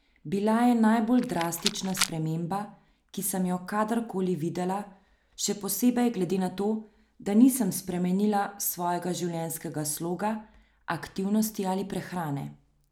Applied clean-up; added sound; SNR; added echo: none; Rattle; 5 dB; none.